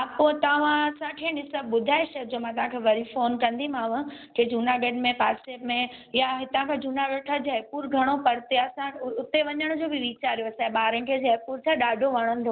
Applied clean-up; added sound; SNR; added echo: none; none; none; none.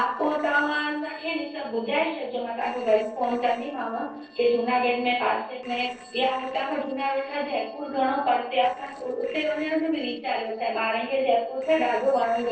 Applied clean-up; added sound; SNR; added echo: neural separator model SepFormer DNS4.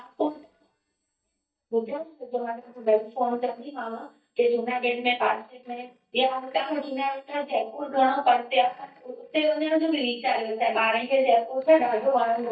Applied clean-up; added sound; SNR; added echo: neural mask model DeepFilterNet 3.